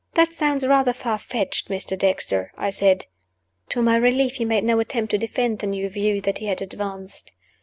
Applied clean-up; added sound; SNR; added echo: none; none; none; none.